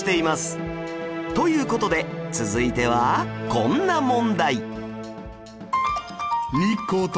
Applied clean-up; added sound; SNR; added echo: none; Drum kit; 20 dB; none.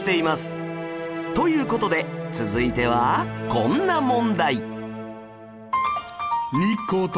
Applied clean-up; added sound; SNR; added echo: none; none; none; none.